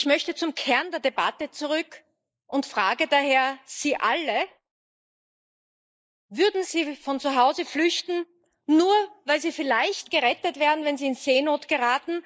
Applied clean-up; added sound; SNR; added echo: neural mask model Resemble Enhance denoiser.